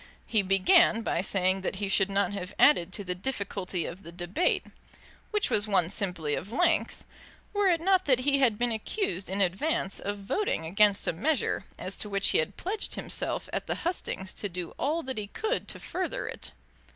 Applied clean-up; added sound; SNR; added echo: none; none; none; none.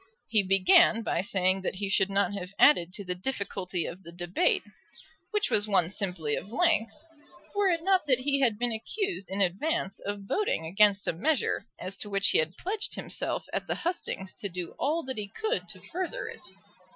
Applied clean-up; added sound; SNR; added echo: classical method Wiener filter.